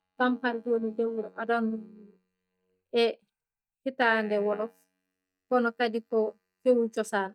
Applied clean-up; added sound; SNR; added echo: neural mask model DeepFilterNet 3.